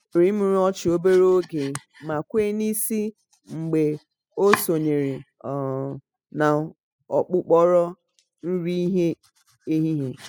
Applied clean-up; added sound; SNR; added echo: classical method spectral subtraction.